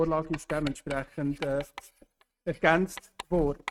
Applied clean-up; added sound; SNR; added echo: neural mask model RNNoise.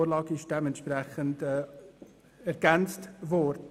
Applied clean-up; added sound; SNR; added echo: none; none; none; none.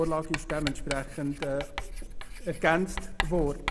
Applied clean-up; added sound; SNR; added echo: none; Writing; 4 dB; none.